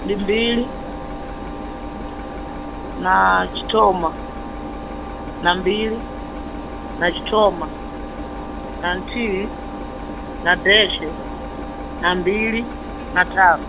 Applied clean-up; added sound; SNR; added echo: none; Engine; 7 dB; none.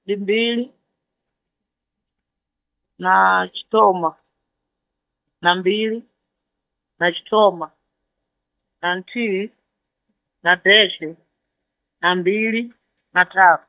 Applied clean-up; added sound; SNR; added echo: neural mask model DeepFilterNet 3.